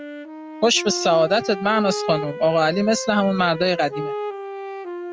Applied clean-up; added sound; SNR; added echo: none; Wind instrument, woodwind instrument; 9 dB; none.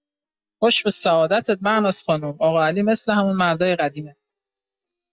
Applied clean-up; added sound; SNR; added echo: neural mask model DeepFilterNet 3.